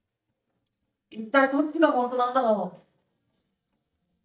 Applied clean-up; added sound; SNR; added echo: neural mask model DeepFilterNet 3.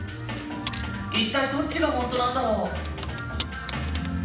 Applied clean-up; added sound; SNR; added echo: none; Keys jangling; 16 dB; reverberation time 0.9 s.